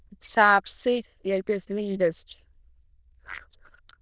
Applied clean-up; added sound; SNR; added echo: neural diffusion model UNIVERSE++.